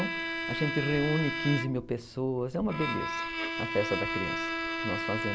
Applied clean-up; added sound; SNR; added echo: none; Bowed string instrument; 2 dB; none.